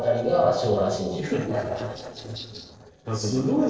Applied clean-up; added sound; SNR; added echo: neural separator model SepFormer DNS4.